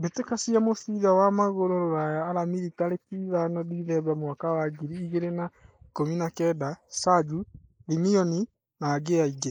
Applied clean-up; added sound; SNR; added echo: neural mask model Resemble Enhance denoiser.